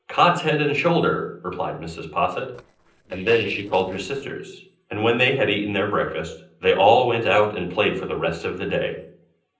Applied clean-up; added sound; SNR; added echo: neural separator model SepFormer DNS4.